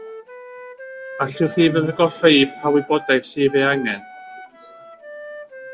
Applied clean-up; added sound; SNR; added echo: none; Wind instrument, woodwind instrument; 16 dB; none.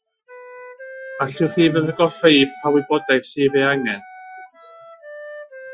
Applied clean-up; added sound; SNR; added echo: classical method Wiener filter.